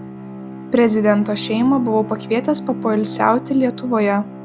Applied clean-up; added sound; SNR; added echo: none; Bowed string instrument; 12 dB; none.